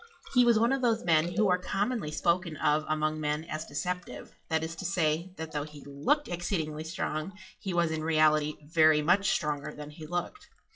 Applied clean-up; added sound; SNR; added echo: classical method WPE with log-MMSE.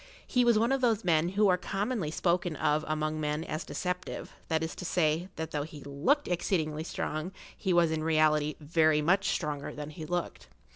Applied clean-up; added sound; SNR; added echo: none; none; none; none.